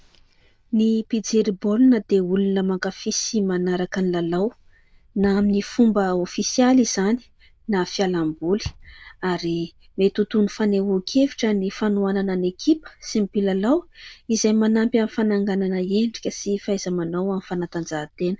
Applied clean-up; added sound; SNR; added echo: neural diffusion model UNIVERSE++.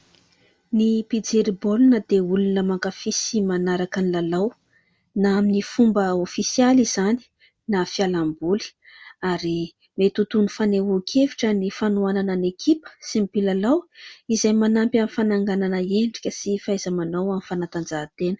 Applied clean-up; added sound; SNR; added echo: none; none; none; none.